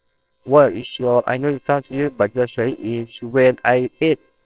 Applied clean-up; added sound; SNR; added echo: neural separator model SepFormer WHAMR!.